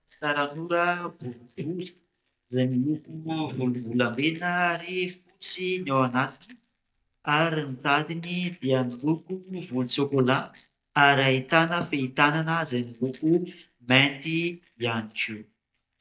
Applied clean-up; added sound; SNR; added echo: neural mask model DeepFilterNet 3.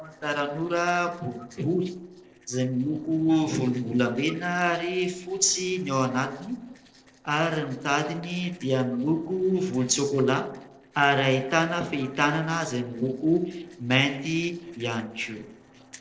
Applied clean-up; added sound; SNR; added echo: neural separator model SepFormer DNS4.